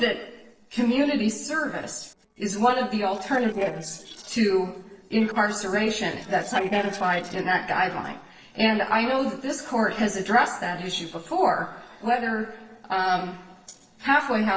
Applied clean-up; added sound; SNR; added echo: neural separator model SepFormer DNS4.